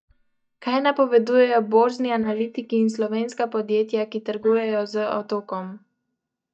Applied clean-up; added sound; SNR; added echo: neural mask model DeepFilterNet 3.